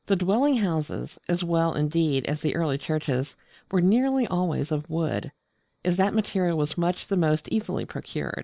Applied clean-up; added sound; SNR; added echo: none; none; none; none.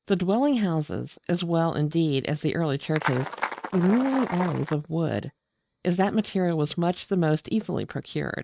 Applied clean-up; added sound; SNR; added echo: neural mask model RNNoise.